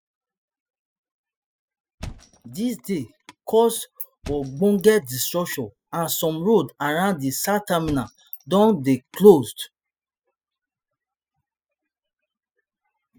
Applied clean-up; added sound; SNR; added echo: classical method spectral subtraction.